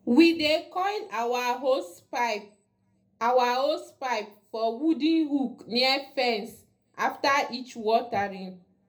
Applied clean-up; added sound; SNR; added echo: none; none; none; reverberation time 0.3 s.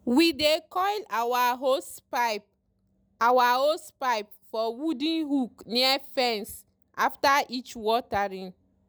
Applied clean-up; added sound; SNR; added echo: none; none; none; none.